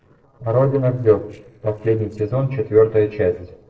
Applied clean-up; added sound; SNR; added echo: neural separator model SepFormer DNS4.